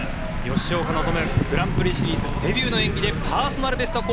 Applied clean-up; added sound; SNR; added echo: none; Wind / Fire; 0 dB; none.